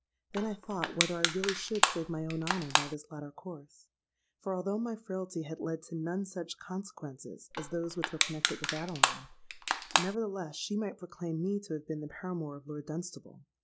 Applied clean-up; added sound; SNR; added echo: none; Crushing; -4 dB; none.